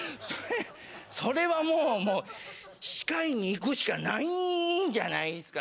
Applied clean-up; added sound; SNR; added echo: none; none; none; none.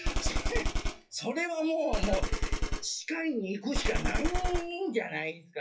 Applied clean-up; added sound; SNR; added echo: classical method WPE with log-MMSE.